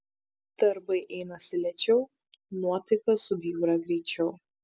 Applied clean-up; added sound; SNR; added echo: none; none; none; none.